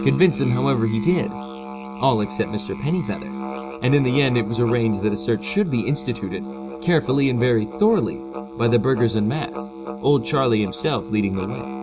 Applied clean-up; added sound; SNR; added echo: none; Musical instrument; 10 dB; none.